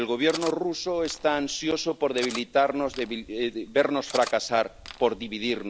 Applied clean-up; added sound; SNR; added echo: none; Cutlery, silverware; 16 dB; none.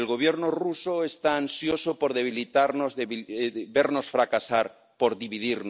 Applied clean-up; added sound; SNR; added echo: none; none; none; none.